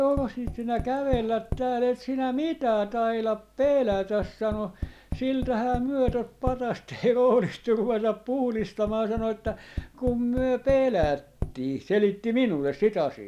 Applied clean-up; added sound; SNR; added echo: none; Tap; 12 dB; none.